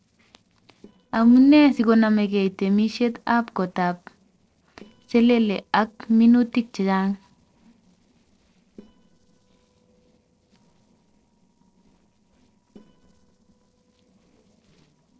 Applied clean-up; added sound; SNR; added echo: neural separator model SepFormer DNS4.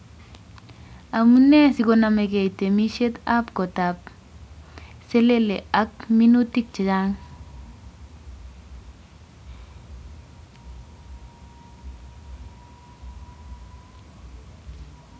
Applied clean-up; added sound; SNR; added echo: none; none; none; none.